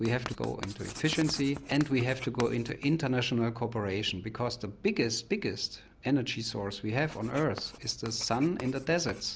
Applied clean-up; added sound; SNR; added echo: none; Writing; 16 dB; none.